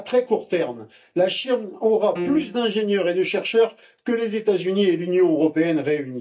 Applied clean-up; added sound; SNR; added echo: neural mask model DeepFilterNet 3.